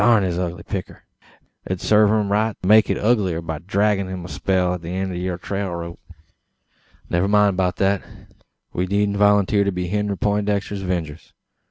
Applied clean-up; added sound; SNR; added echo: none; none; none; none.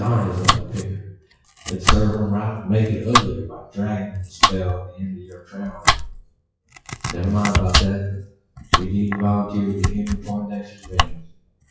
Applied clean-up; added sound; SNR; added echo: classical method WPE with log-MMSE.